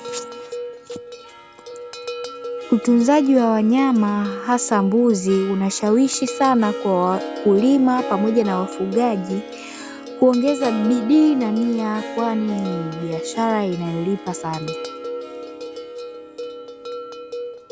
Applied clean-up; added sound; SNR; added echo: none; Bell + Harp; 11 dB; none.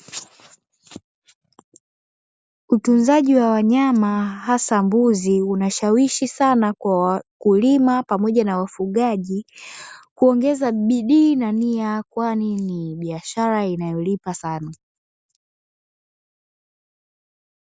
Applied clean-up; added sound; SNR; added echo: none; none; none; none.